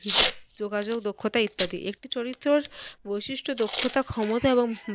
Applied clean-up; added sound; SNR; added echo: none; Packing tape, duct tape / Tearing; 4 dB; none.